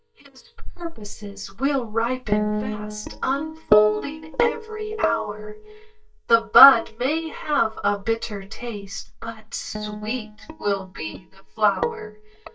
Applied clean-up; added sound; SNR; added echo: neural mask model DeepFilterNet 3.